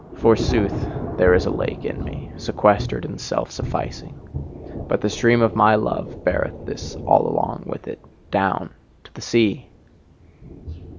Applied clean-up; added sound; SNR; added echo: none; Thunder / Rain; 9 dB; none.